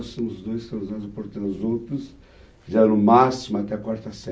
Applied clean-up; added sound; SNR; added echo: none; none; none; none.